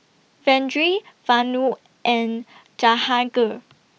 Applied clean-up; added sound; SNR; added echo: none; none; none; none.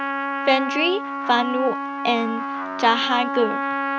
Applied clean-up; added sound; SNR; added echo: none; Trumpet; 3 dB; none.